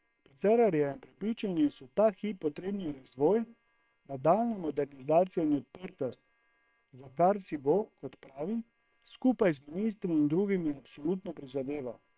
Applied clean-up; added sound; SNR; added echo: neural separator model SepFormer WHAM!.